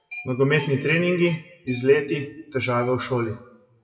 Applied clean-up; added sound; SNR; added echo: classical method WPE with log-MMSE.